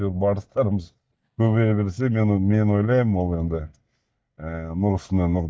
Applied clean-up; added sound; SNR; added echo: neural mask model DeepFilterNet 3.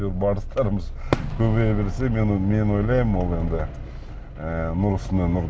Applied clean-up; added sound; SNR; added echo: none; Fireworks; 11 dB; none.